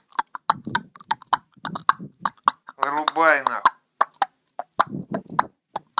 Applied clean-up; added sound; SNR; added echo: neural mask model RNNoise.